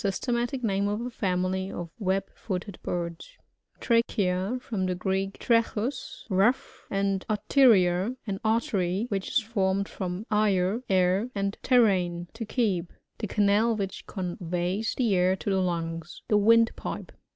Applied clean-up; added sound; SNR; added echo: none; none; none; none.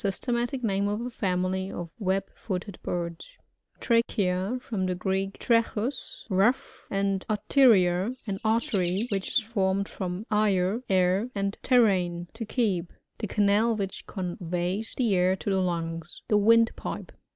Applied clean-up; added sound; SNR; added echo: none; Chirp, tweet; 18 dB; none.